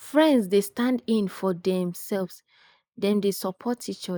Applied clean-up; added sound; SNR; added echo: neural mask model Resemble Enhance denoiser.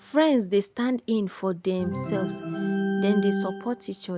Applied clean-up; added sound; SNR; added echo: none; Organ; 5 dB; none.